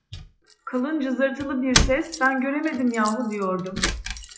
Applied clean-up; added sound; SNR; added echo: classical method WPE with log-MMSE.